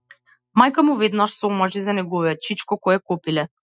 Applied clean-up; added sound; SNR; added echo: classical method Wiener filter.